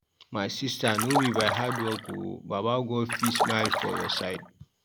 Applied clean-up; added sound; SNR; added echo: none; Splash, splatter; 1 dB; none.